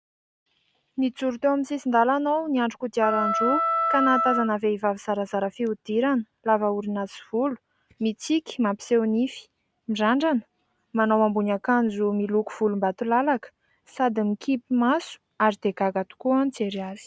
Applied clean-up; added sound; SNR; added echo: none; Wind instrument, woodwind instrument; 1 dB; none.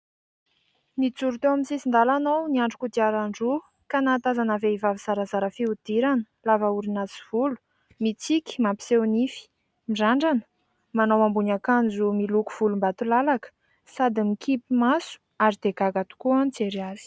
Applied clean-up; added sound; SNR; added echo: none; none; none; none.